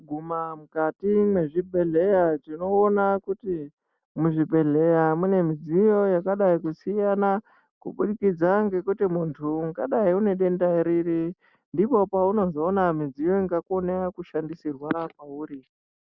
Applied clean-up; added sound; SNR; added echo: none; none; none; none.